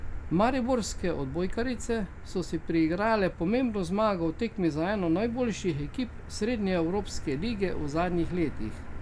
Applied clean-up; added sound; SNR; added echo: none; Motor vehicle (road); 9 dB; none.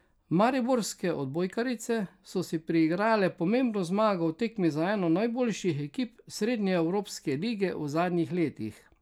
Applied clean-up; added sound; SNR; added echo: none; none; none; none.